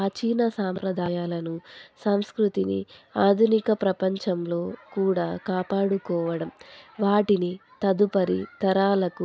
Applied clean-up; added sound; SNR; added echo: none; none; none; none.